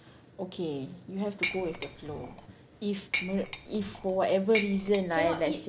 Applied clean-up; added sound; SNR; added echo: none; Dishes, pots, and pans; 7 dB; none.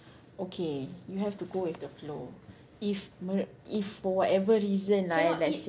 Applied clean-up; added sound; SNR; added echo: none; none; none; none.